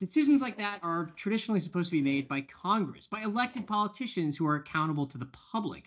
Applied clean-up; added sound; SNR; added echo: neural mask model DeepFilterNet 3.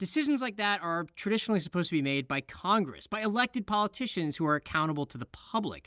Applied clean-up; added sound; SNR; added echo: none; none; none; none.